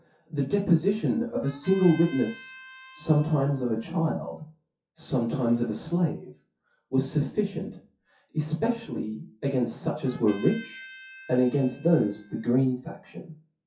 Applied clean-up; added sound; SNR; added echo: classical method WPE with log-MMSE.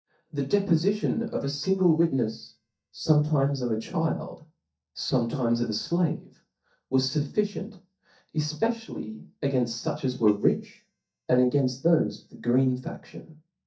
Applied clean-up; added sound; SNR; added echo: neural mask model DeepFilterNet 3.